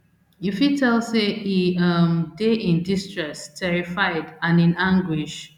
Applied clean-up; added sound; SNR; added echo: none; none; none; none.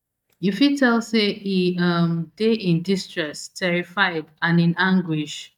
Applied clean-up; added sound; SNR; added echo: neural mask model DeepFilterNet 3.